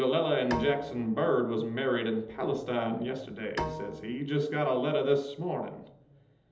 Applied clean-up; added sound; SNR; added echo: none; Bowed string instrument; 12 dB; reverberation time 1.2 s.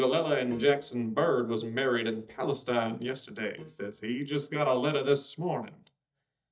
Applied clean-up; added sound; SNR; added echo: neural mask model DeepFilterNet 3.